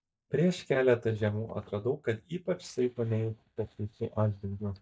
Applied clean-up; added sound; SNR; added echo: neural mask model DeepFilterNet 3.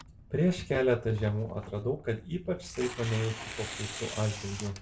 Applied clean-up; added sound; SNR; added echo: none; Tearing; 12 dB; reverberation time 0.3 s.